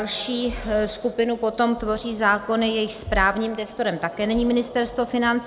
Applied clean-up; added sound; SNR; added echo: none; none; none; none.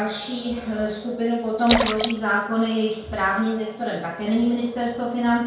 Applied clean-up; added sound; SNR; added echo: none; Splash, splatter; 5 dB; reverberation time 0.5 s.